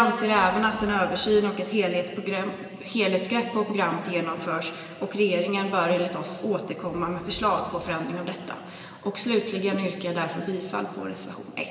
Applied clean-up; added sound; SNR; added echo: none; Bird; 20 dB; reverberation time 2.6 s.